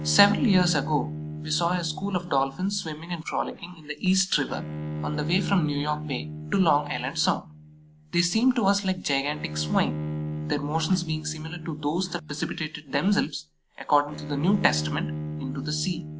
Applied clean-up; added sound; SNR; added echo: none; Bowed string instrument; 8 dB; none.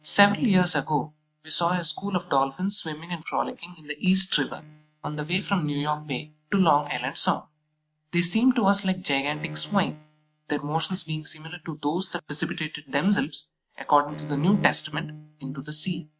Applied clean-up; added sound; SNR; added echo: neural mask model RNNoise.